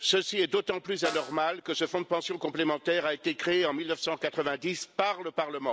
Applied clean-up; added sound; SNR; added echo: none; Snare drum; 13 dB; none.